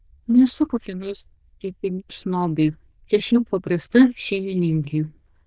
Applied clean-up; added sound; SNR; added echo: neural diffusion model UNIVERSE++.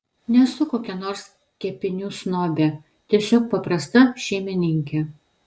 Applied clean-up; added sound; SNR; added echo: none; none; none; none.